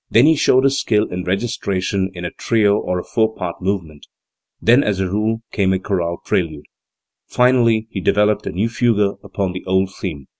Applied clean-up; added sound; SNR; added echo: none; none; none; none.